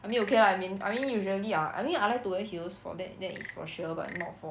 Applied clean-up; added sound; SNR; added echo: none; Wood / Percussion / Frog; 18 dB; none.